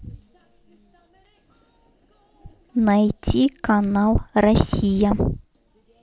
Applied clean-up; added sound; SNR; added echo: none; none; none; none.